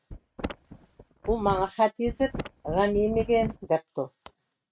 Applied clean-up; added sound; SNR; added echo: neural mask model RNNoise.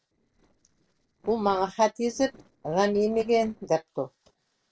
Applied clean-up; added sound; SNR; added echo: neural separator model SepFormer DNS4.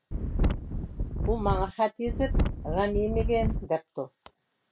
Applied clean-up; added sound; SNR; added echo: none; Wind; -3 dB; none.